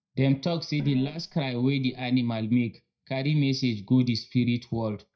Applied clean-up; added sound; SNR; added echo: neural mask model DeepFilterNet 3.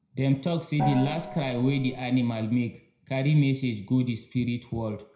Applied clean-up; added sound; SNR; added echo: none; Gong; 7 dB; reverberation time 0.4 s.